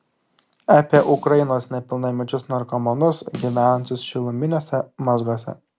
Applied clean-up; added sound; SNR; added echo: none; Snare drum; 20 dB; none.